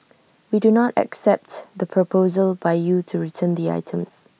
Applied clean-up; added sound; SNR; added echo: none; none; none; none.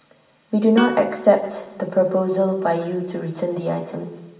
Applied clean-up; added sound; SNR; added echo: none; Plucked string instrument; 14 dB; reverberation time 1.0 s.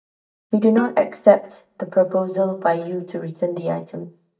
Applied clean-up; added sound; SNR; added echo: neural mask model DeepFilterNet 3.